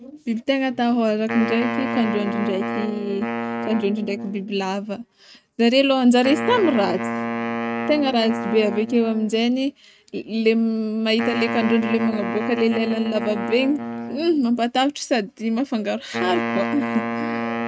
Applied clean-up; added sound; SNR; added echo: neural mask model RNNoise.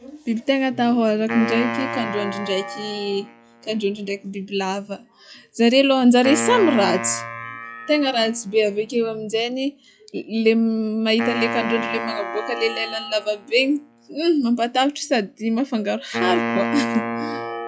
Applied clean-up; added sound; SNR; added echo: classical method log-MMSE.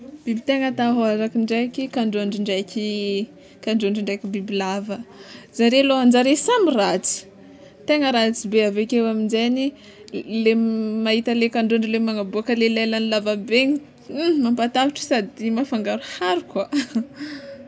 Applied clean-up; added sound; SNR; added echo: none; none; none; none.